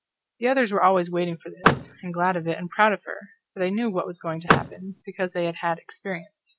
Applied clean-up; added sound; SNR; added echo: none; Vehicle; 0 dB; none.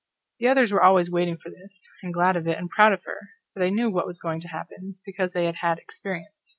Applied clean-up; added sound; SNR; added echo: none; none; none; none.